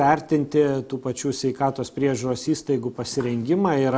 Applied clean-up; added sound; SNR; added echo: none; none; none; none.